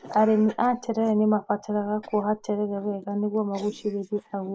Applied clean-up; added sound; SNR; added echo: neural mask model Resemble Enhance denoiser.